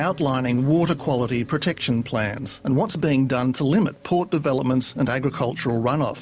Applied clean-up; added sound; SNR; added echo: none; none; none; none.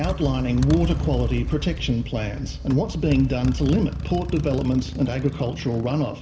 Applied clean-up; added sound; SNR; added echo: none; Motorcycle; 5 dB; reverberation time 1.5 s.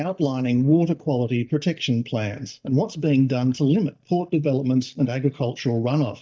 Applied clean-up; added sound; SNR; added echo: neural mask model DeepFilterNet 3.